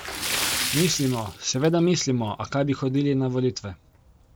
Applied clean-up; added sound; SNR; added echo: none; Splash, splatter; 8 dB; none.